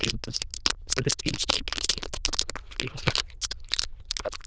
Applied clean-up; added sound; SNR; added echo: neural diffusion model UNIVERSE++.